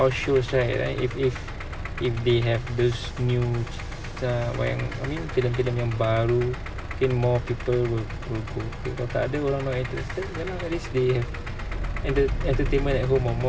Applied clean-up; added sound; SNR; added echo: none; Idling; 12 dB; none.